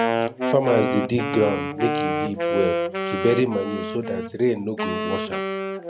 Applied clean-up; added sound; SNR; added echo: none; Wind instrument, woodwind instrument; 1 dB; none.